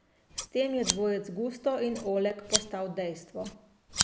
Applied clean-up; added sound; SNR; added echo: none; Scissors; 0 dB; none.